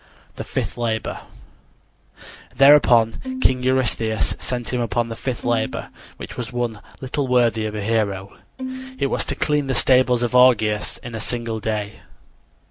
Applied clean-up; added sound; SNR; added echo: none; Bowed string instrument; 11 dB; none.